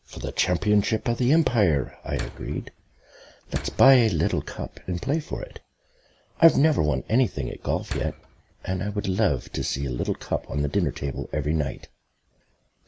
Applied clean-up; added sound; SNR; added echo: none; Slam; 14 dB; none.